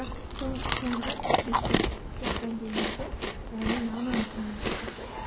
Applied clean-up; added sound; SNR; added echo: none; Chewing, mastication; -5 dB; reverberation time 2.2 s.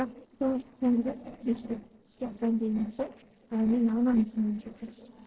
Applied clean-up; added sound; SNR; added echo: neural separator model SepFormer DNS4.